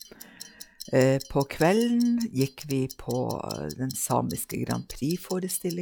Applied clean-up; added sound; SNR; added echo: classical method log-MMSE.